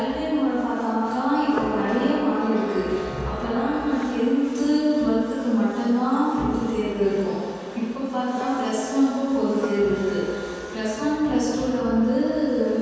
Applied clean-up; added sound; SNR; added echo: none; Camera; 16 dB; reverberation time 2.1 s.